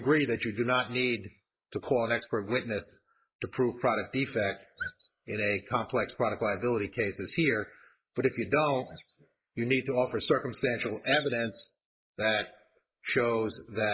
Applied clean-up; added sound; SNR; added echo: neural mask model Resemble Enhance denoiser.